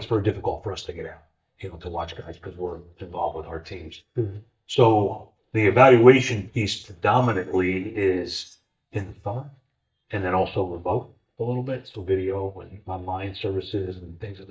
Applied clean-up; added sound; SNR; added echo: neural mask model DeepFilterNet 3.